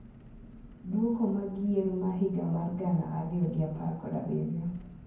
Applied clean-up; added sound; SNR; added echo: none; Engine; 19 dB; reverberation time 0.9 s.